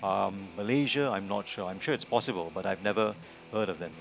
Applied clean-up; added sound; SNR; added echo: none; Guitar; 19 dB; none.